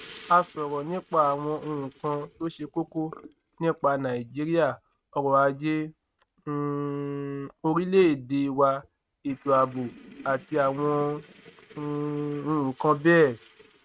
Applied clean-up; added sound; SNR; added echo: neural mask model RNNoise.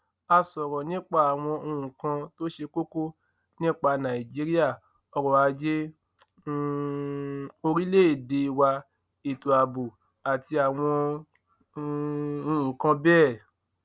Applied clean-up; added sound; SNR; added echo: none; none; none; none.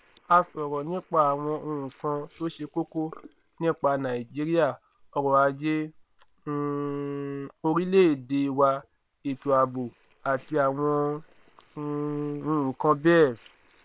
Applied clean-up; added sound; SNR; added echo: neural separator model SepFormer WHAM!.